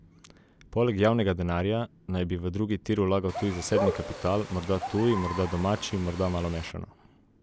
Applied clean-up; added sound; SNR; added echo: none; Bird; 7 dB; none.